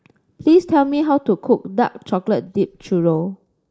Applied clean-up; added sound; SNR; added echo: neural mask model Resemble Enhance denoiser.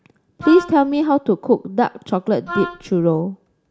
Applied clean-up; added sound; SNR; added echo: none; Wind instrument, woodwind instrument; 12 dB; none.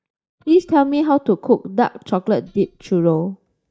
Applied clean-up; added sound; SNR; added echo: neural mask model DeepFilterNet 3.